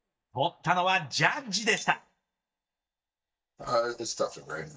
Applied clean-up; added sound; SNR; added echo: neural mask model DeepFilterNet 3.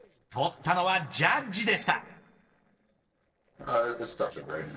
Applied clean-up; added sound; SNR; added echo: neural separator model SepFormer DNS4.